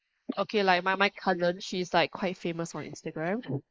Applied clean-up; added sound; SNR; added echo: neural mask model Resemble Enhance denoiser.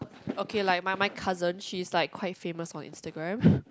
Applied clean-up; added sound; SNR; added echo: none; none; none; none.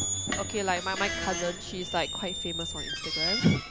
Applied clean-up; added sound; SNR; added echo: none; Squeak; 2 dB; none.